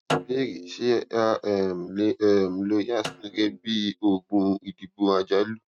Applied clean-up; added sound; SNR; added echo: neural mask model RNNoise.